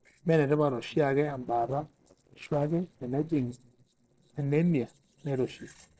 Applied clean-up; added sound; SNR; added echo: neural separator model SepFormer DNS4.